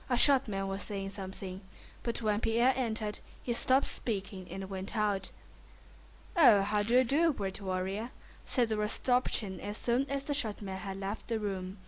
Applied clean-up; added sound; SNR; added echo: none; Squeak; 18 dB; none.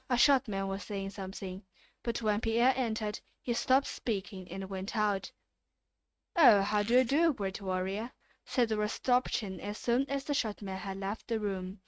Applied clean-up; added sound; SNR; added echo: neural mask model RNNoise.